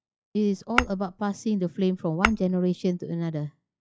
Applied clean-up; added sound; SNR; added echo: classical method log-MMSE.